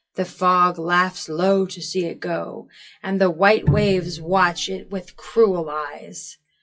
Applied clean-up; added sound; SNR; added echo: classical method WPE with log-MMSE.